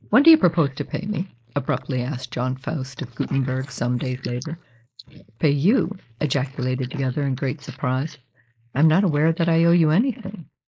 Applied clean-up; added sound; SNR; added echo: neural mask model Resemble Enhance denoiser.